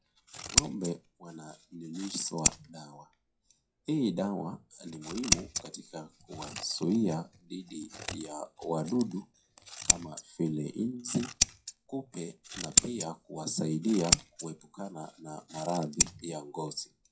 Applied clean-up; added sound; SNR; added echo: classical method WPE with log-MMSE.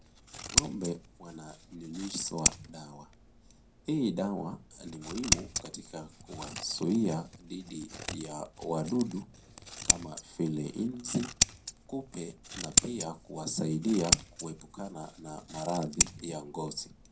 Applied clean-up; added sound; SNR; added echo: none; Scissors; -1 dB; reverberation time 0.2 s.